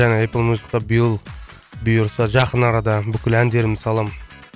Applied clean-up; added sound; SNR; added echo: none; none; none; none.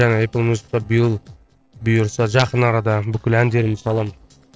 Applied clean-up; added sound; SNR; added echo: neural separator model SepFormer DNS4.